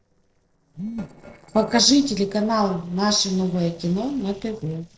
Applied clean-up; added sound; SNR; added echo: neural separator model SepFormer DNS4.